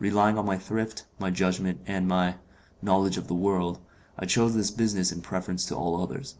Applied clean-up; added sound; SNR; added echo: none; none; none; none.